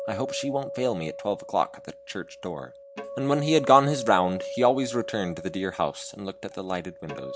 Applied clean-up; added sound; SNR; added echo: none; Acoustic guitar; 10 dB; none.